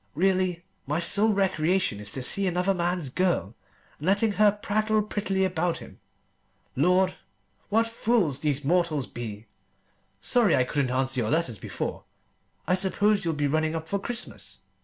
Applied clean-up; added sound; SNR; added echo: none; none; none; none.